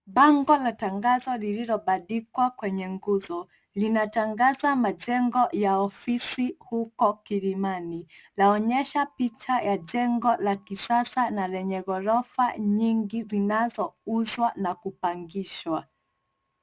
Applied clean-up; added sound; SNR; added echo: none; none; none; none.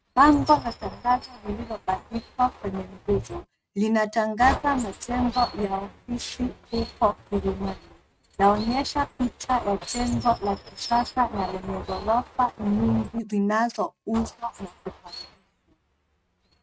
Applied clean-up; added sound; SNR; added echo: neural mask model RNNoise.